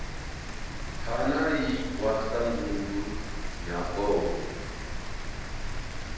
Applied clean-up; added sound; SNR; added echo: none; Rain; 2 dB; reverberation time 1.0 s.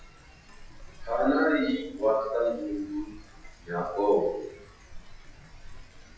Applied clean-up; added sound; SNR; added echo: classical method WPE with log-MMSE.